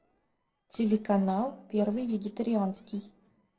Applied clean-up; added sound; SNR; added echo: neural separator model SepFormer DNS4.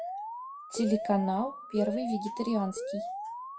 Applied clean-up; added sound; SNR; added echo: classical method WPE with log-MMSE.